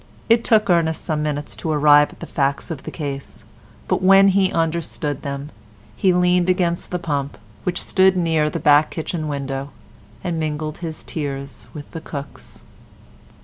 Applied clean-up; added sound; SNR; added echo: none; none; none; none.